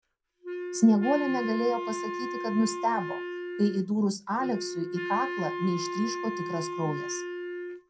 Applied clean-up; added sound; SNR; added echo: none; Wind instrument, woodwind instrument; 6 dB; reverberation time 0.2 s.